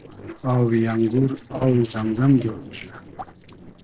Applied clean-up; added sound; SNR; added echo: neural separator model SepFormer DNS4.